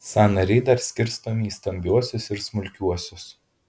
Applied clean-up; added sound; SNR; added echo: none; none; none; none.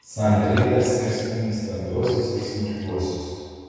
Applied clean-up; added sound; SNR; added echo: none; Raindrop; 17 dB; reverberation time 2.1 s.